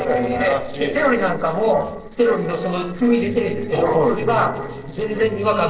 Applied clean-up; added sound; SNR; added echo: neural separator model SepFormer DNS4.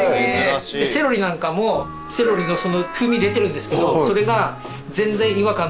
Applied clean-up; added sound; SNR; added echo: none; none; none; none.